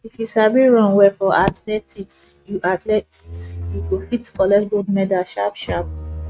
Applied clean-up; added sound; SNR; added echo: neural mask model RNNoise.